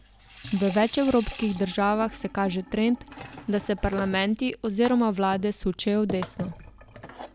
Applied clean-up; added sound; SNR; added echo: none; Sink (filling or washing) / Water tap, faucet; 15 dB; none.